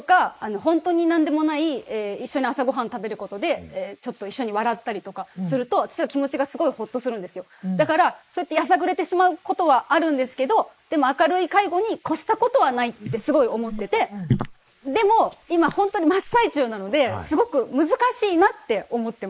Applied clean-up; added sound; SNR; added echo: neural mask model Resemble Enhance denoiser.